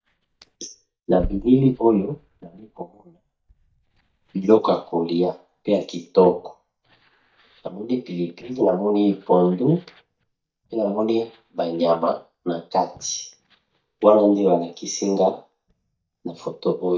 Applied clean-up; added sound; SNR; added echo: neural mask model DeepFilterNet 3.